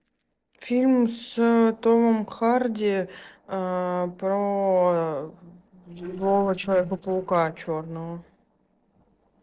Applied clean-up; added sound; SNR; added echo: neural separator model SepFormer DNS4.